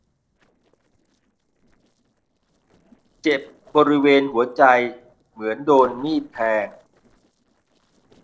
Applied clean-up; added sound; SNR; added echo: neural separator model SepFormer DNS4.